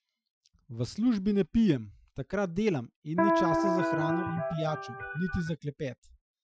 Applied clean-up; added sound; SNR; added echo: classical method Wiener filter.